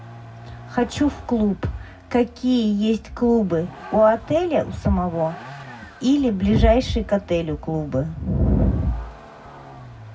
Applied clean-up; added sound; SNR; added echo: none; Vehicle; 19 dB; reverberation time 0.4 s.